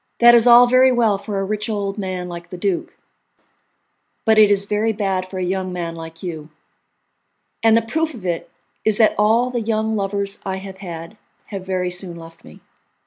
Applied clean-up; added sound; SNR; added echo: none; none; none; none.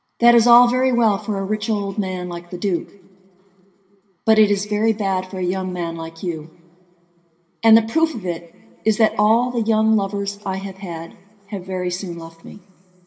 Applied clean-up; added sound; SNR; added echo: none; none; none; reverberation time 2.4 s.